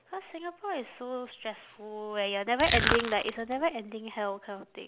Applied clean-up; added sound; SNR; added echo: none; Crushing; -2 dB; none.